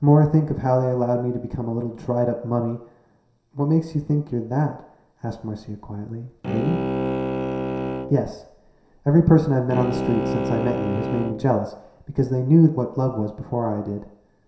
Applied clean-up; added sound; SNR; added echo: none; Bowed string instrument; 6 dB; reverberation time 0.7 s.